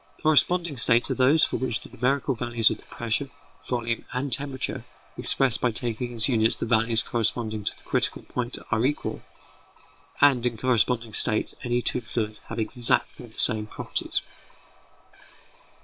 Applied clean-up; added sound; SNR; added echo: neural separator model SepFormer WHAM!.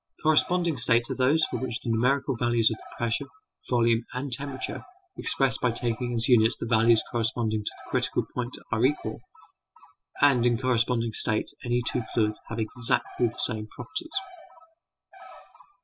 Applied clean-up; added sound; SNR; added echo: classical method spectral subtraction.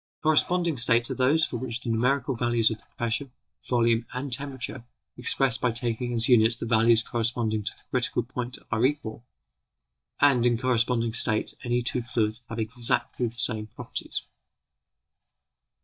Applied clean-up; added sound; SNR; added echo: neural mask model DeepFilterNet 3.